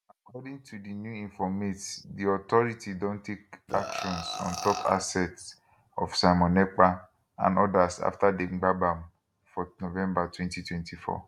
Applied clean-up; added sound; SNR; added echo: none; Burping, eructation; 7 dB; none.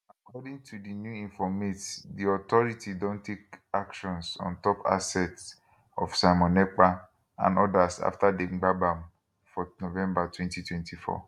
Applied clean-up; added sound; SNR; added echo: none; none; none; none.